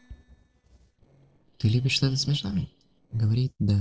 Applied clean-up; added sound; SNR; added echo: neural separator model SepFormer DNS4.